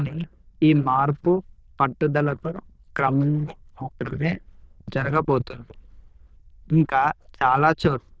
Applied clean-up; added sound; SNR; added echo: neural diffusion model UNIVERSE++.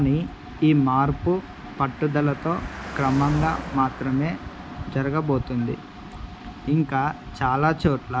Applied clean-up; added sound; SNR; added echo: none; Car passing by; 16 dB; none.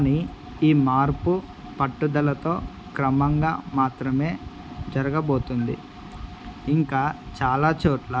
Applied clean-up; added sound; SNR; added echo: none; none; none; none.